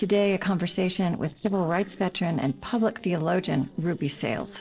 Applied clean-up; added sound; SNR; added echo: neural separator model SepFormer DNS4.